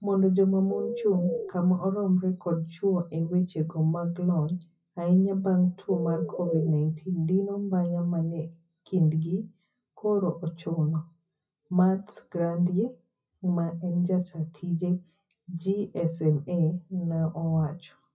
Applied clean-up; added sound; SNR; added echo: classical method WPE with log-MMSE.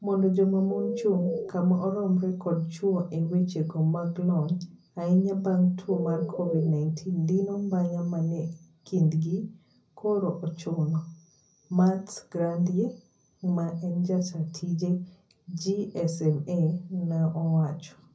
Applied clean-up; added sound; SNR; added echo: none; Bird; 6 dB; reverberation time 0.4 s.